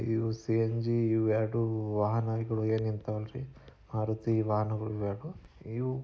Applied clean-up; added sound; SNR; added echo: none; none; none; none.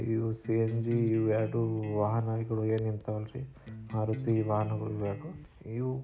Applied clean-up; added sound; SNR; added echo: none; Electric guitar; 12 dB; none.